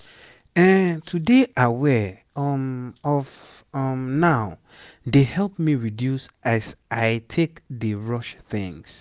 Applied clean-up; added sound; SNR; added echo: none; none; none; none.